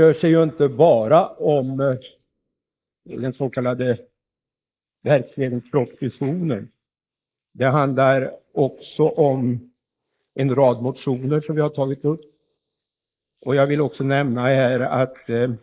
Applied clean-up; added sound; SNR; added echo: neural mask model Resemble Enhance denoiser.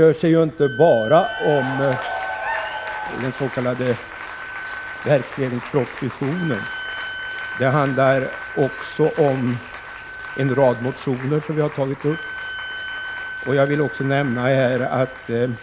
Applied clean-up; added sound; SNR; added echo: none; Wind instrument, woodwind instrument + Applause / Cheering; 10 dB; none.